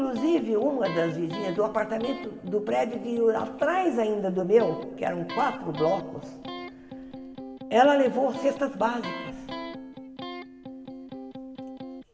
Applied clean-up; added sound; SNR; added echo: none; Electric guitar; 11 dB; reverberation time 1.6 s.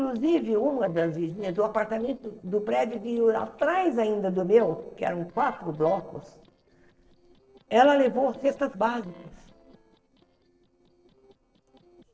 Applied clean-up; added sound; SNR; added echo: neural separator model SepFormer DNS4.